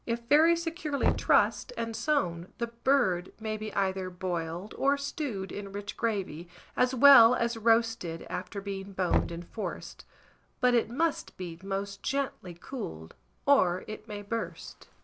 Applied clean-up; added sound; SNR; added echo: none; Knock; 9 dB; none.